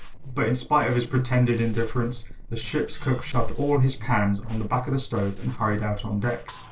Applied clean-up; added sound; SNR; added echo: neural separator model SepFormer DNS4.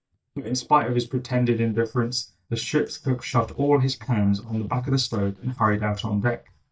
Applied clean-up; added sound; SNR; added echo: neural mask model DeepFilterNet 3.